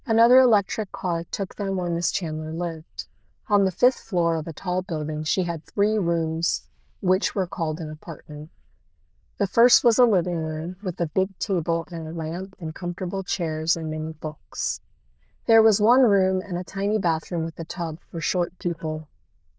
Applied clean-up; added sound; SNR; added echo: neural diffusion model UNIVERSE++.